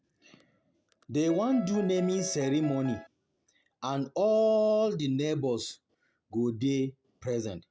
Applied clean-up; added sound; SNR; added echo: none; Piano; 12 dB; none.